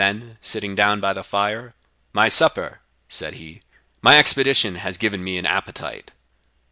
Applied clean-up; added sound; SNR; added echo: none; none; none; none.